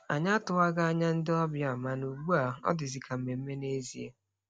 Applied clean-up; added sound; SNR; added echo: none; none; none; none.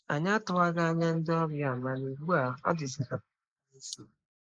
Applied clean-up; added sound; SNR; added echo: neural mask model Resemble Enhance denoiser.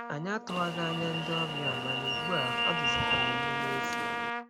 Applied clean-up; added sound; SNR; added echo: none; Trumpet + Alarm; -4 dB; none.